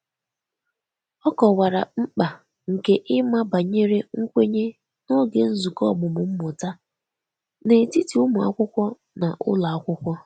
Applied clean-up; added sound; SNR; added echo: none; none; none; none.